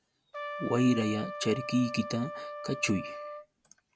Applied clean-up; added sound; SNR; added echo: none; Trumpet; 9 dB; none.